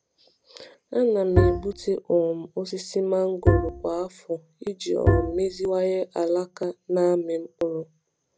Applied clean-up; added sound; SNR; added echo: none; Bowed string instrument; -3 dB; none.